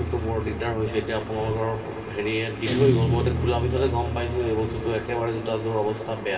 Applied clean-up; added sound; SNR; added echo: none; Guitar; 5 dB; reverberation time 2.8 s.